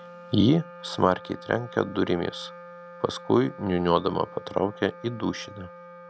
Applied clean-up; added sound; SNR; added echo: none; Wind instrument, woodwind instrument; 17 dB; none.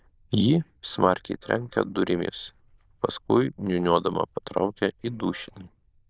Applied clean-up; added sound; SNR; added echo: neural diffusion model UNIVERSE++.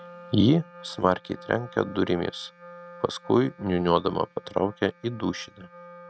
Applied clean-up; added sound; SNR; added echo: neural mask model RNNoise.